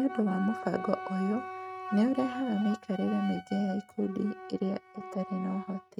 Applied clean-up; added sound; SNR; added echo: neural mask model RNNoise.